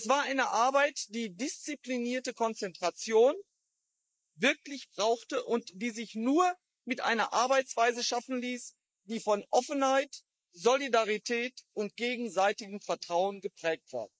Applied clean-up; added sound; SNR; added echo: neural mask model Resemble Enhance denoiser.